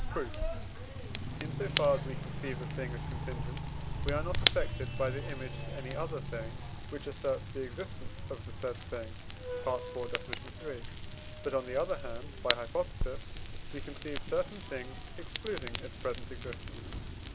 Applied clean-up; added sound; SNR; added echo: none; Fire / Rain; -1 dB; none.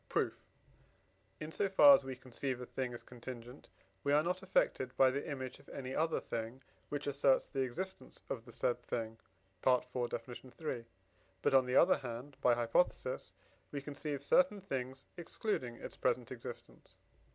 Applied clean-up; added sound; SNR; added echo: none; none; none; none.